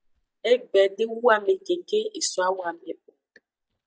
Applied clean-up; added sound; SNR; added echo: neural mask model DeepFilterNet 3.